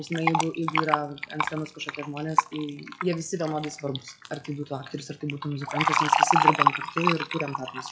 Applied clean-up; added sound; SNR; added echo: classical method WPE with log-MMSE.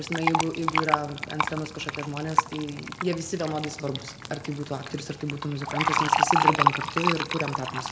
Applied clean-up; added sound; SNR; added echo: none; Fill (with liquid); -3 dB; reverberation time 1.0 s.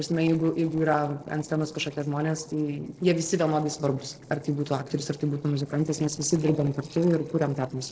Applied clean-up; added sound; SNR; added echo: neural separator model SepFormer DNS4.